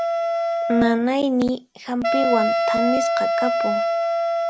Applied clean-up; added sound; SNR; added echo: none; Wind instrument, woodwind instrument; -2 dB; none.